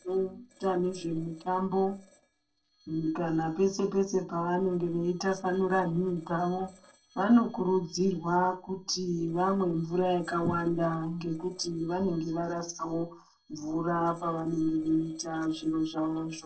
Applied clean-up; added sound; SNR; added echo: neural separator model SepFormer DNS4.